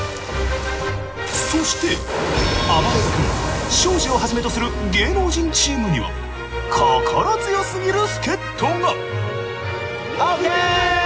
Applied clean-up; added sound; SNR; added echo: none; none; none; reverberation time 2.3 s.